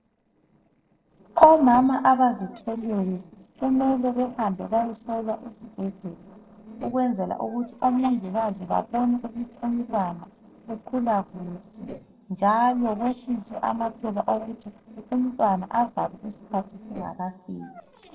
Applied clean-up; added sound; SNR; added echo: neural separator model SepFormer DNS4.